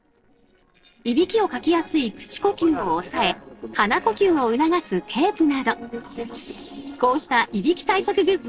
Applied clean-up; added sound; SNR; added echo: neural separator model SepFormer DNS4.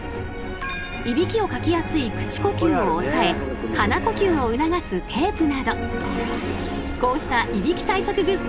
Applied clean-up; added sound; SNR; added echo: none; Subway, metro, underground; 12 dB; reverberation time 0.3 s.